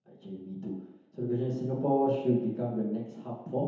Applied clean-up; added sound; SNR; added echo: none; none; none; reverberation time 1.0 s.